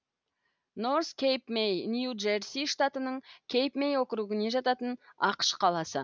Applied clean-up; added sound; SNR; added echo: none; none; none; none.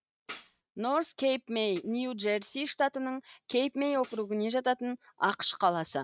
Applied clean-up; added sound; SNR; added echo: neural mask model RNNoise.